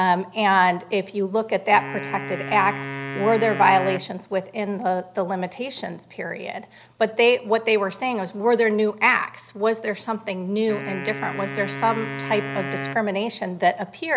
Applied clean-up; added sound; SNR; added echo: none; Wind instrument, woodwind instrument; 10 dB; none.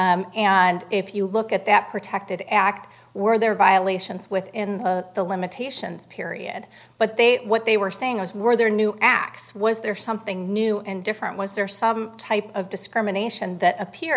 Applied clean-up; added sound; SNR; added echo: none; none; none; none.